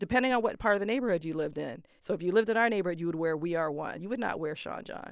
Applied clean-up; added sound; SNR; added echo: none; none; none; none.